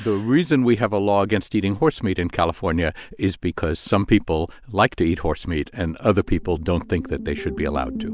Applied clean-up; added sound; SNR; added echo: none; none; none; none.